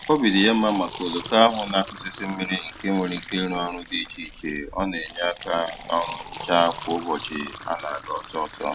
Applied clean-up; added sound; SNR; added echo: none; Fill (with liquid); 13 dB; none.